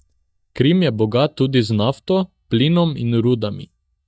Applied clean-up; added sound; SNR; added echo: neural mask model DeepFilterNet 3.